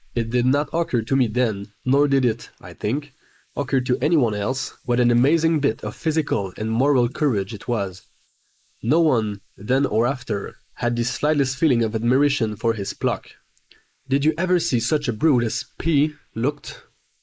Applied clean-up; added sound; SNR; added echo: neural mask model Resemble Enhance denoiser.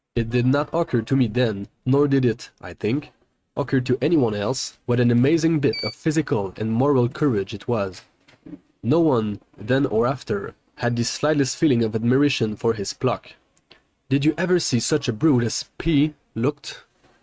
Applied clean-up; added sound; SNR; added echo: neural mask model RNNoise.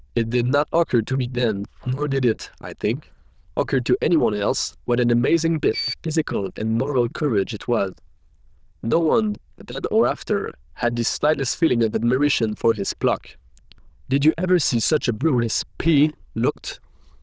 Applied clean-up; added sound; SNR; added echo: neural diffusion model UNIVERSE++.